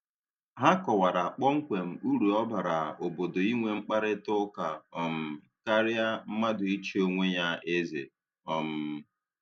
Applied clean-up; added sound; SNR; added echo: none; none; none; none.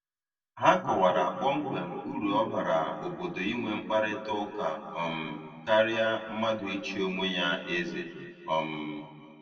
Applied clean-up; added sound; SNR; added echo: none; none; none; reverberation time 1.8 s.